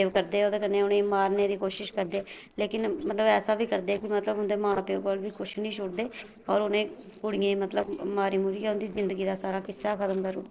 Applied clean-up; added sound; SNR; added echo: neural separator model SepFormer DNS4.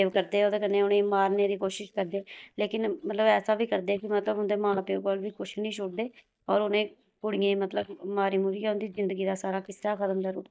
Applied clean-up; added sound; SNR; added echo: neural mask model DeepFilterNet 3.